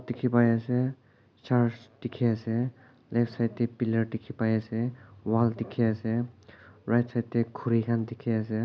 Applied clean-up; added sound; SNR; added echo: none; none; none; none.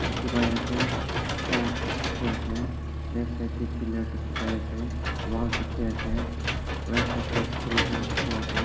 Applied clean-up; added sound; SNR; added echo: none; Engine / Mechanisms; -3 dB; reverberation time 2.8 s.